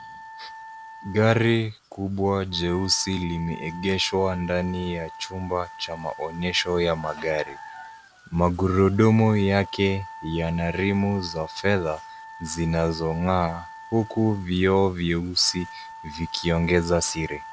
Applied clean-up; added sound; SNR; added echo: none; Wind instrument, woodwind instrument; 17 dB; none.